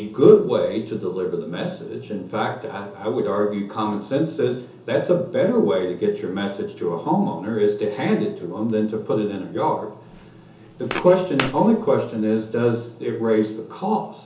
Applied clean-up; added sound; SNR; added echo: none; Walk, footsteps; 12 dB; reverberation time 0.6 s.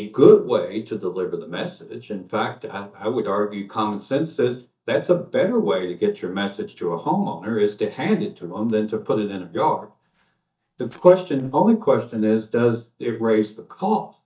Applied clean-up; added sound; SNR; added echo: neural mask model DeepFilterNet 3.